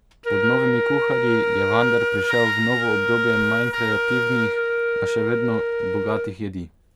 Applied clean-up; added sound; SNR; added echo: none; Wind instrument, woodwind instrument; -3 dB; none.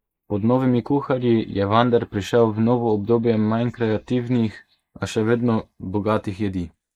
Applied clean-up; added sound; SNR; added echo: neural mask model Resemble Enhance denoiser.